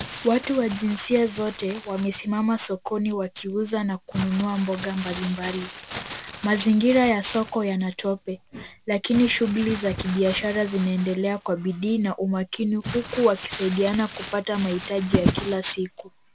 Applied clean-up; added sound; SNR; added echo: none; Crumpling, crinkling; 10 dB; none.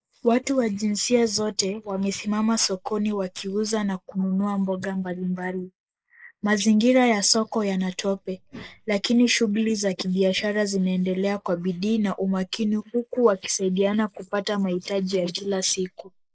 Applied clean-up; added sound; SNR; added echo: neural mask model Resemble Enhance denoiser.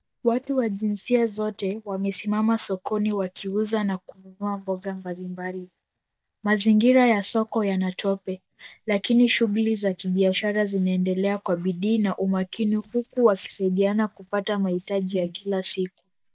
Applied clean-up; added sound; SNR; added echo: neural mask model DeepFilterNet 3.